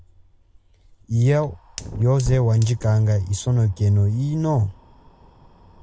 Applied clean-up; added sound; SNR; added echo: none; Fire; 17 dB; none.